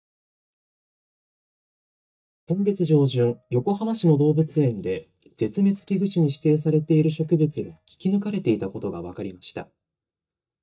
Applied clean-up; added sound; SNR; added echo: neural mask model DeepFilterNet 3.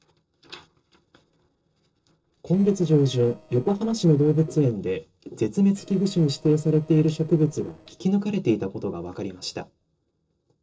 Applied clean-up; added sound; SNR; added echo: neural separator model SepFormer DNS4.